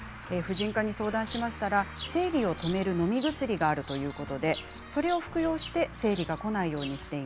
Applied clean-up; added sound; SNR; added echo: none; Bird vocalization, bird call, bird song; 13 dB; none.